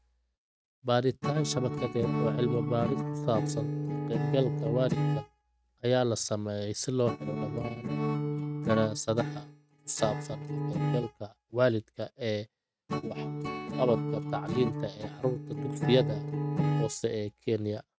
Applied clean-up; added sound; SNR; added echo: neural mask model RNNoise.